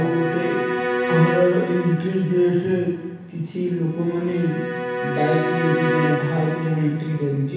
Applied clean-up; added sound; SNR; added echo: none; Bowed string instrument; 4 dB; reverberation time 1.1 s.